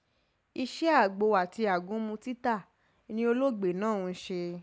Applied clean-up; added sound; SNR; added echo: none; none; none; none.